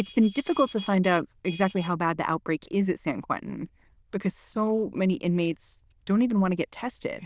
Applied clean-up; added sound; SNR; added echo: neural diffusion model UNIVERSE++.